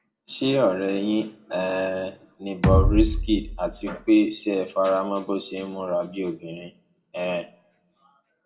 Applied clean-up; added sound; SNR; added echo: none; Bass drum; -3 dB; reverberation time 0.4 s.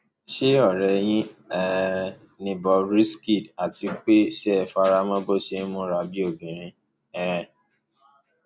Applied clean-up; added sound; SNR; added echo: none; none; none; none.